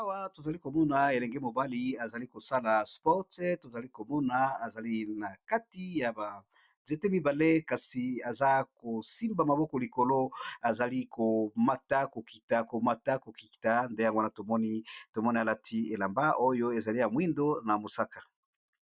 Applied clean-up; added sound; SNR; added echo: none; none; none; none.